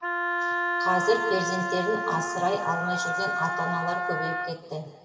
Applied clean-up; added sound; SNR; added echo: none; Wind instrument, woodwind instrument; 0 dB; reverberation time 2.1 s.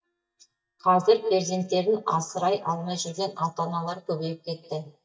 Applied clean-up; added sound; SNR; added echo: neural mask model DeepFilterNet 3.